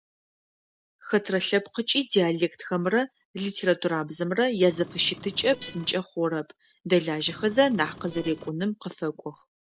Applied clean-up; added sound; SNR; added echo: neural separator model SepFormer DNS4.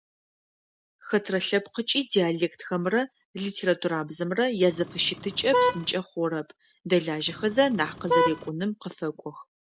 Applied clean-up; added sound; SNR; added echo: none; Vehicle horn, car horn, honking; 0 dB; none.